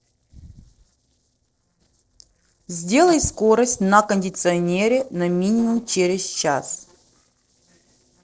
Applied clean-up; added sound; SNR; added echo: neural separator model SepFormer DNS4.